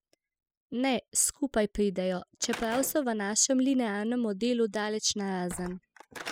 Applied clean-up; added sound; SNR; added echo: classical method spectral subtraction.